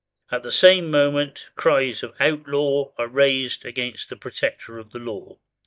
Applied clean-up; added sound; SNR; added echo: neural mask model DeepFilterNet 3.